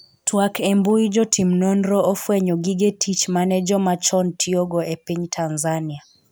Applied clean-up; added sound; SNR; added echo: none; none; none; none.